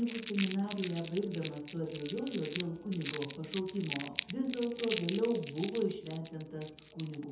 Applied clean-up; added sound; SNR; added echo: none; Crumpling, crinkling; 9 dB; reverberation time 0.7 s.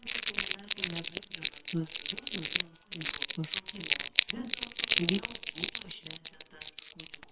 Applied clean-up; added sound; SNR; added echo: neural separator model SepFormer WHAMR!.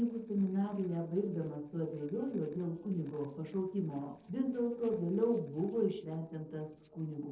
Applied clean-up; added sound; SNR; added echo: neural separator model SepFormer DNS4.